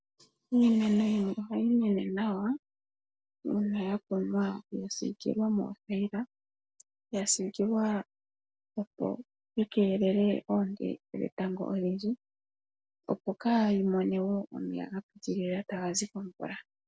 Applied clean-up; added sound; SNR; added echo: none; none; none; none.